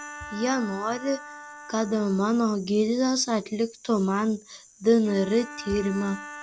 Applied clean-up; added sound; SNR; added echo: none; Bowed string instrument; 17 dB; none.